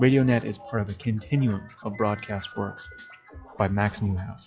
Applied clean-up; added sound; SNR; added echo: classical method log-MMSE.